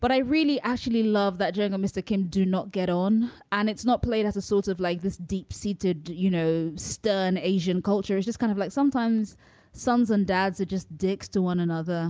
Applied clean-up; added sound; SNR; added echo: none; none; none; none.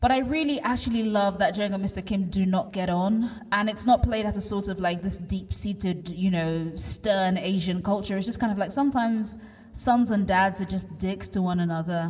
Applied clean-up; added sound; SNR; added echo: none; none; none; reverberation time 2.4 s.